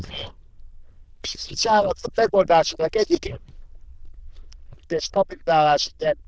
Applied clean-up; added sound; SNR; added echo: neural diffusion model UNIVERSE++.